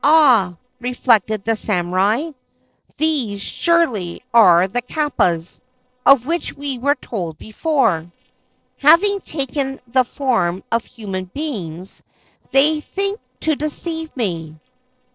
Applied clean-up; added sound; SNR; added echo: neural separator model SepFormer DNS4.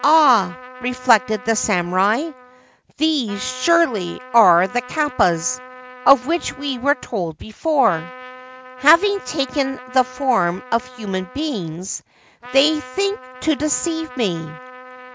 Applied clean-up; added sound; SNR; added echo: none; Trumpet; 18 dB; none.